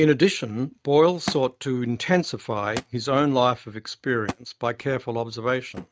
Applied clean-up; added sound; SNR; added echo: neural mask model RNNoise.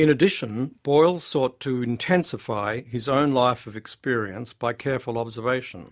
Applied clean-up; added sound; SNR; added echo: none; none; none; none.